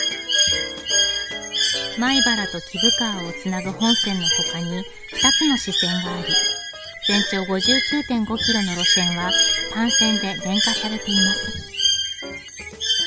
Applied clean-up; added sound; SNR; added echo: none; Bird; -3 dB; none.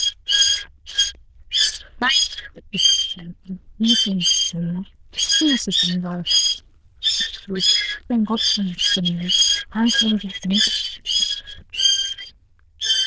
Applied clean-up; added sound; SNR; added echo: neural diffusion model UNIVERSE++.